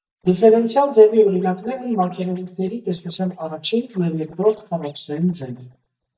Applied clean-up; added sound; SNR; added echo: neural mask model DeepFilterNet 3.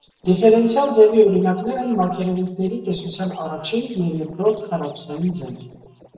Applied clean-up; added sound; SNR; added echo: neural separator model SepFormer DNS4.